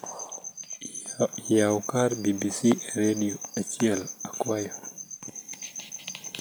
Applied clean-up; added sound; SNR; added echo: none; none; none; none.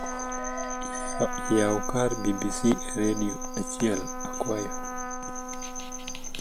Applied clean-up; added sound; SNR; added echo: none; Alarm + Trumpet; 4 dB; none.